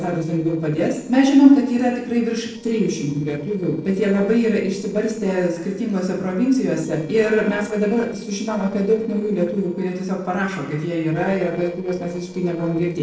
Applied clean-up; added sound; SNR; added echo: neural separator model SepFormer DNS4.